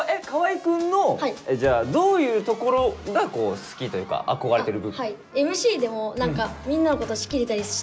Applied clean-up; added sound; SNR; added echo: none; none; none; none.